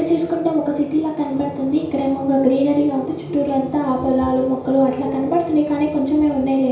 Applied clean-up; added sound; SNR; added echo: none; none; none; reverberation time 0.6 s.